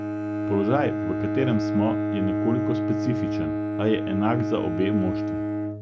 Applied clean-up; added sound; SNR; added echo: none; Bowed string instrument; -1 dB; none.